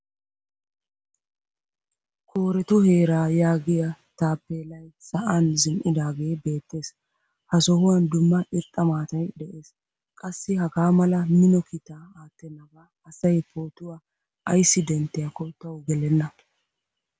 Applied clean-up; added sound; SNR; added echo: none; none; none; none.